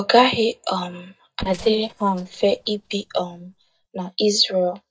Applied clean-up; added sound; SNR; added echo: neural mask model DeepFilterNet 3.